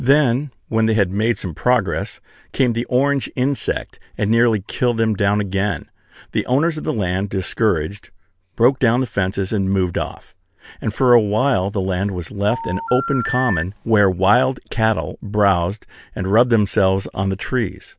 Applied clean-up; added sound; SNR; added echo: none; Telephone; 8 dB; none.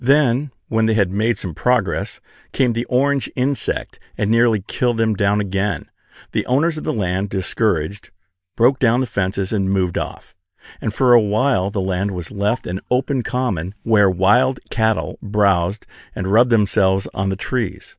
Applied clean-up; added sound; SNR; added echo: neural mask model DeepFilterNet 3.